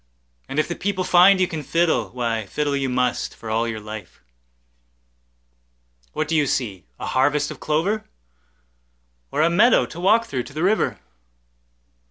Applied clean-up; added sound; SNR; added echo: none; none; none; none.